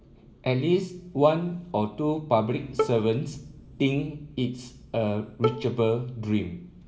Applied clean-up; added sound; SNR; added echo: none; Bowed string instrument; 7 dB; reverberation time 0.9 s.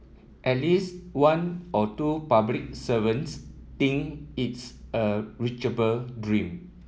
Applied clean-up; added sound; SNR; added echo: none; none; none; none.